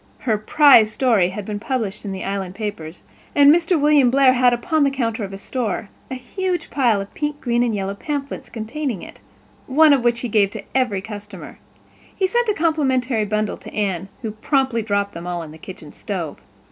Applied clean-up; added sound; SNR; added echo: none; none; none; none.